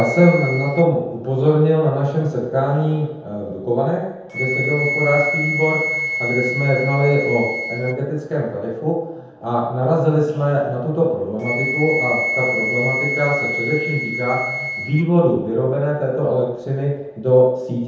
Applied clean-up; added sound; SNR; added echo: none; Wind instrument, woodwind instrument; 7 dB; reverberation time 0.9 s.